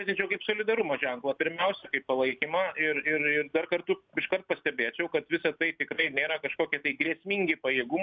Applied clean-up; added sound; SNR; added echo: none; none; none; none.